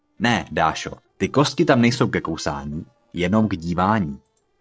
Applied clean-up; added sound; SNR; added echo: neural separator model SepFormer DNS4.